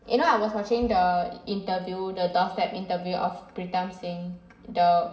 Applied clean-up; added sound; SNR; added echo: none; none; none; reverberation time 0.8 s.